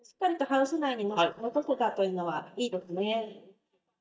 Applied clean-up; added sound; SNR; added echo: neural mask model DeepFilterNet 3.